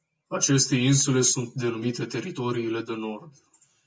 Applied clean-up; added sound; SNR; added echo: none; none; none; none.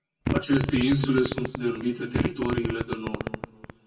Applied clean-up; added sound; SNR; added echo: none; Fart; 4 dB; reverberation time 1.7 s.